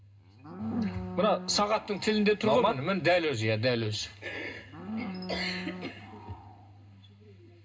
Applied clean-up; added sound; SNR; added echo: none; Livestock, farm animals, working animals; 12 dB; reverberation time 0.2 s.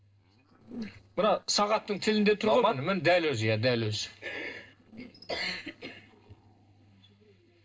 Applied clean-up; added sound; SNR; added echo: neural separator model SepFormer DNS4.